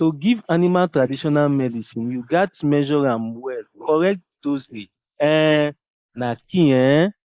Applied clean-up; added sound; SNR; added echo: neural mask model Resemble Enhance denoiser.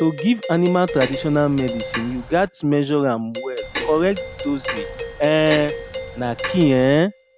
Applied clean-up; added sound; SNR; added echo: none; Doorbell + Clock; 10 dB; none.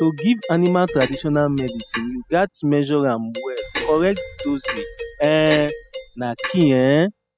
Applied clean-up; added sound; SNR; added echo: classical method spectral subtraction.